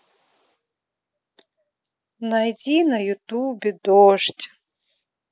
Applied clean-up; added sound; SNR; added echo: none; none; none; none.